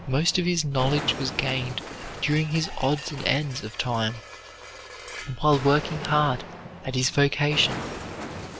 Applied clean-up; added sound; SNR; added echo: none; Explosion; 11 dB; none.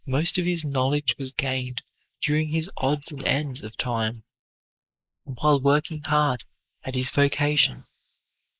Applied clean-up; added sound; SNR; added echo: neural mask model Resemble Enhance denoiser.